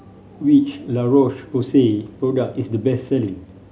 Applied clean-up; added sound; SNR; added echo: none; none; none; none.